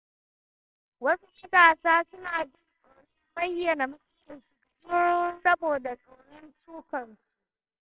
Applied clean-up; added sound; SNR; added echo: neural separator model SepFormer WHAMR!.